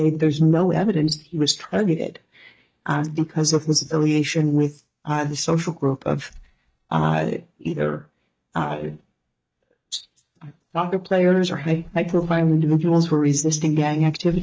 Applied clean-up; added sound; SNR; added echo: neural mask model DeepFilterNet 3.